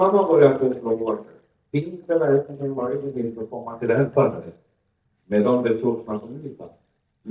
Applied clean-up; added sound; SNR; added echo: neural mask model DeepFilterNet 3.